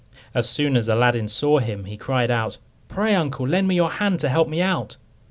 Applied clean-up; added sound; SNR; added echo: none; none; none; none.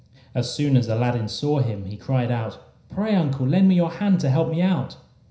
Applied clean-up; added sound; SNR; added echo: none; none; none; reverberation time 0.5 s.